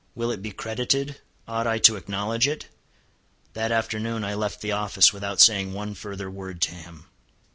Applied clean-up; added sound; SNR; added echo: none; none; none; none.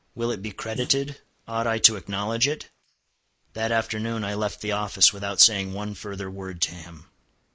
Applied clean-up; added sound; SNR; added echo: neural mask model Resemble Enhance denoiser.